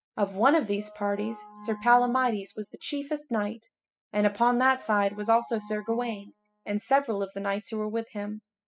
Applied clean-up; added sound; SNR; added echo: classical method spectral subtraction.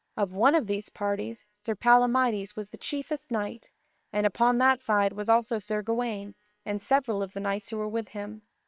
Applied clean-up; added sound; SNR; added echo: neural separator model SepFormer WHAM!.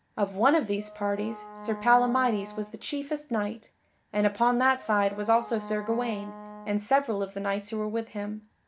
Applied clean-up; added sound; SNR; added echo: none; Wind instrument, woodwind instrument; 16 dB; none.